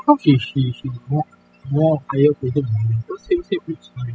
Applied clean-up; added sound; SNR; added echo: classical method spectral subtraction.